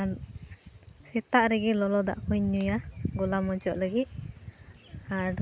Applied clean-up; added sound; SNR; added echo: none; none; none; none.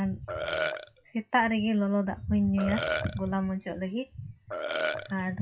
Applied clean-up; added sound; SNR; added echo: classical method WPE with log-MMSE.